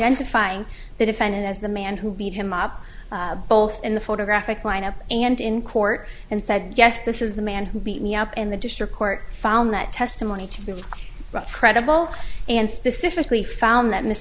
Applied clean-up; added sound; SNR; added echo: none; none; none; none.